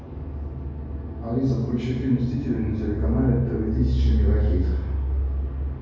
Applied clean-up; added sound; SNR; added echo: none; none; none; reverberation time 1.3 s.